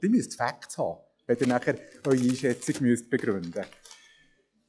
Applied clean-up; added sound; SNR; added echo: classical method log-MMSE.